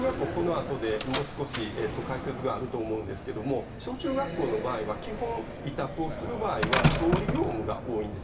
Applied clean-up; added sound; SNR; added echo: none; Slam; 2 dB; reverberation time 0.2 s.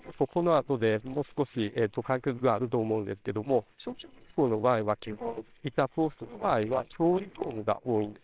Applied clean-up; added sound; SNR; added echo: neural separator model SepFormer WHAMR!.